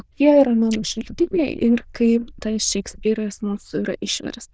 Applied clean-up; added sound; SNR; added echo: neural diffusion model UNIVERSE++.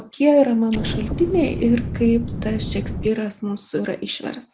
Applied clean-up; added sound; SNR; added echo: none; Explosion; 6 dB; none.